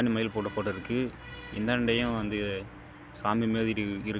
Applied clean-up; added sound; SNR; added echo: none; Animal; 18 dB; none.